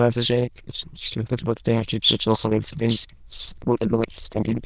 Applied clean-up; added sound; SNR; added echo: neural diffusion model UNIVERSE++.